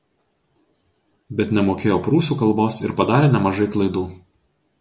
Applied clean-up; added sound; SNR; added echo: none; none; none; none.